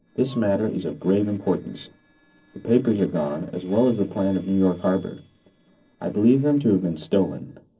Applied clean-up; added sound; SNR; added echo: neural separator model SepFormer DNS4.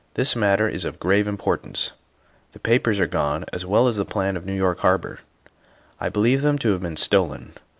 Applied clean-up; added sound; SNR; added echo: none; none; none; none.